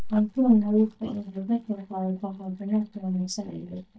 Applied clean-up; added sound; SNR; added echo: neural mask model DeepFilterNet 3.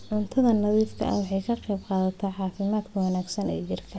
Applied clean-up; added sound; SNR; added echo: none; none; none; none.